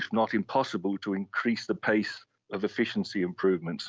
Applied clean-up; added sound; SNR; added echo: none; none; none; none.